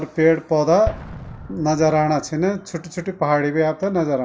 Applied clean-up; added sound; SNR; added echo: none; Explosion; 18 dB; none.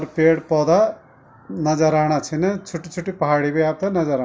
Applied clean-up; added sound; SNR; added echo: none; none; none; none.